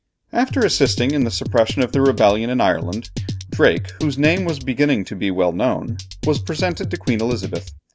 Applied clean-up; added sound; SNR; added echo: none; Drum kit; 8 dB; none.